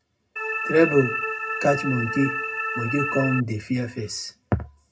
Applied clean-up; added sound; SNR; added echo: none; Organ; 3 dB; reverberation time 0.2 s.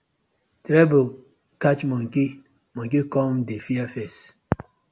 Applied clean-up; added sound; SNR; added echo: none; none; none; none.